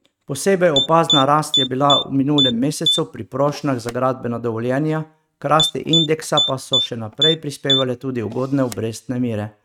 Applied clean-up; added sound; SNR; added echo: neural mask model RNNoise.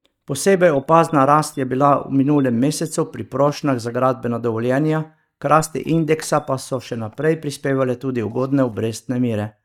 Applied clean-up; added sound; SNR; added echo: neural mask model DeepFilterNet 3.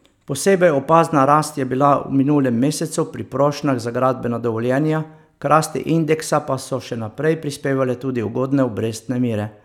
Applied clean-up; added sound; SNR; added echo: none; none; none; none.